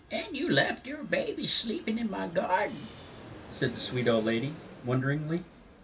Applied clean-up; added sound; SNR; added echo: none; Fixed-wing aircraft, airplane; 17 dB; reverberation time 0.2 s.